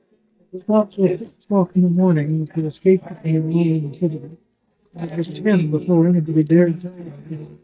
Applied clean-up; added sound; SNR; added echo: neural mask model DeepFilterNet 3.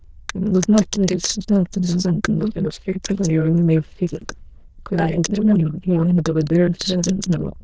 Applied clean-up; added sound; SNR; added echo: neural diffusion model UNIVERSE++.